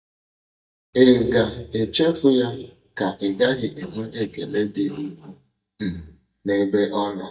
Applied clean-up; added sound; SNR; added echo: neural mask model DeepFilterNet 3.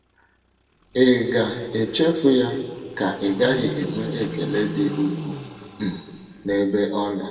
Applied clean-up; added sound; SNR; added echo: neural separator model SepFormer DNS4.